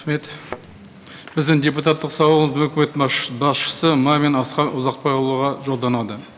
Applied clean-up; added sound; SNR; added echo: none; Thump, thud; 18 dB; none.